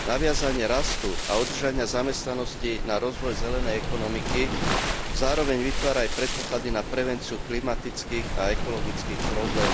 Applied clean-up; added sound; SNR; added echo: none; Waves, surf; 0 dB; none.